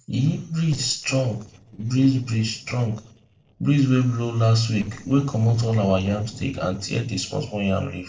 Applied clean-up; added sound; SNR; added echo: neural separator model SepFormer DNS4.